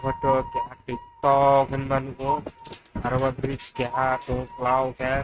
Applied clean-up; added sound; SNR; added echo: neural mask model RNNoise.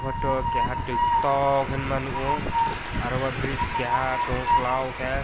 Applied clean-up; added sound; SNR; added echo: none; Train; 1 dB; none.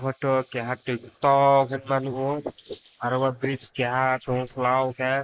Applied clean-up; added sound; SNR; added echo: neural mask model Resemble Enhance denoiser.